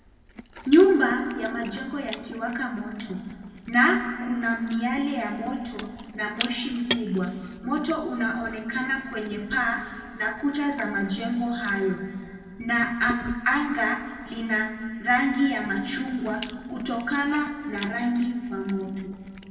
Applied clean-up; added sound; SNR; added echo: none; Chewing, mastication; 16 dB; reverberation time 1.9 s.